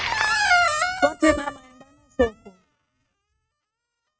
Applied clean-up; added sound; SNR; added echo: neural mask model RNNoise.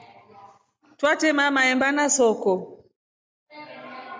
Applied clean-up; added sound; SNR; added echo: none; none; none; none.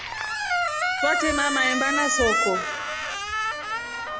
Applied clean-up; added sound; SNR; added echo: none; Squeak; -3 dB; none.